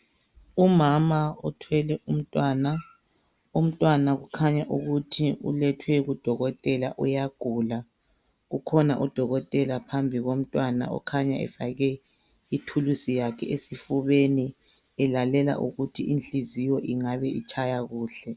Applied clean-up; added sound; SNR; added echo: none; none; none; none.